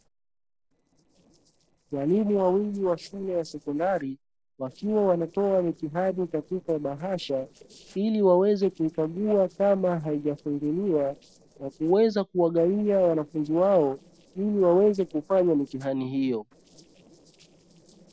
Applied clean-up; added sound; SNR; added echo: neural separator model SepFormer DNS4.